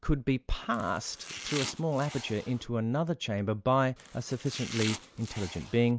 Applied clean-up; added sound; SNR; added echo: none; Domestic sounds, home sounds; 12 dB; none.